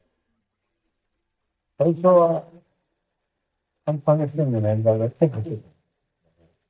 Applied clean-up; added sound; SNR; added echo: neural mask model DeepFilterNet 3.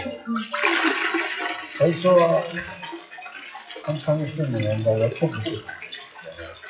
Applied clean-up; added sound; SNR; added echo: classical method WPE with log-MMSE.